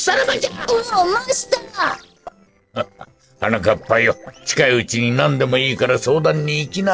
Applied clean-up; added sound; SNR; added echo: neural separator model SepFormer DNS4.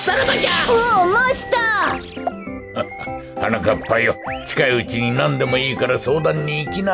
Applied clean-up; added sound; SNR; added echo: none; Bird vocalization, bird call, bird song; 19 dB; none.